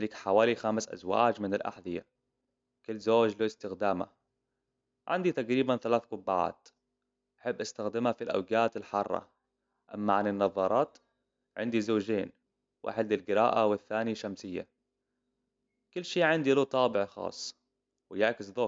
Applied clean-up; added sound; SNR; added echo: none; none; none; none.